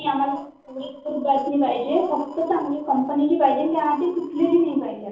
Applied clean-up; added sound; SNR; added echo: neural separator model SepFormer DNS4.